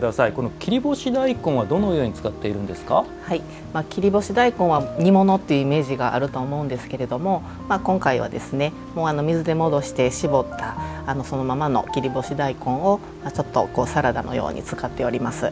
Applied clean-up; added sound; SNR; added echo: none; none; none; none.